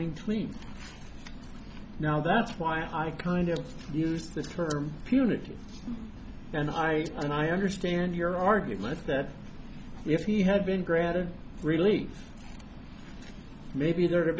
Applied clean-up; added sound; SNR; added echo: none; none; none; none.